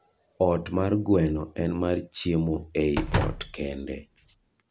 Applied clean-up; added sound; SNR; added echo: none; Slam; 5 dB; none.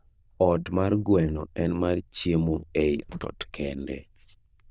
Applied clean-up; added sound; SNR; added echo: neural diffusion model UNIVERSE++.